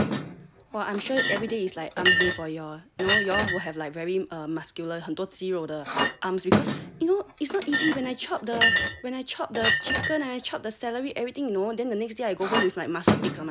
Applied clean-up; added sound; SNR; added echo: none; Chink, clink; -1 dB; none.